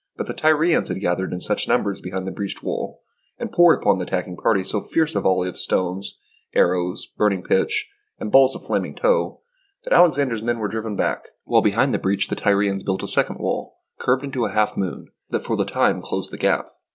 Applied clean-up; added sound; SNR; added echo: none; none; none; none.